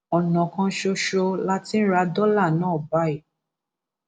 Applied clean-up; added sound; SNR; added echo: none; none; none; none.